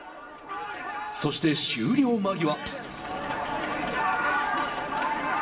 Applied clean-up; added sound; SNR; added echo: none; Clapping; 17 dB; reverberation time 2.5 s.